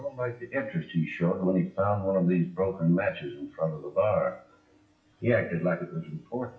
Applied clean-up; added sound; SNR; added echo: classical method WPE with log-MMSE.